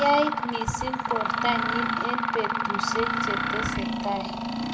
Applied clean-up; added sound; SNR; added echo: none; Mechanisms; -2 dB; reverberation time 1.4 s.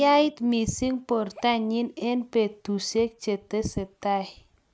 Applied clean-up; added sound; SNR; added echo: none; none; none; none.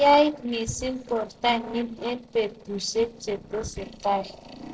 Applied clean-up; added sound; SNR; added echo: neural separator model SepFormer DNS4.